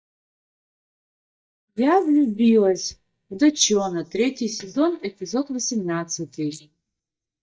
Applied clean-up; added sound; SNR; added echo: neural mask model DeepFilterNet 3.